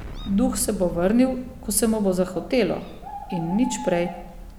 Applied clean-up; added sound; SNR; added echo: none; Bird + Explosion; 12 dB; none.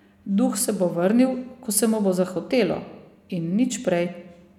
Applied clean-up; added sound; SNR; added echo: none; none; none; none.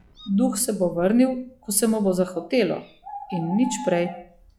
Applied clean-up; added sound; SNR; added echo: classical method log-MMSE.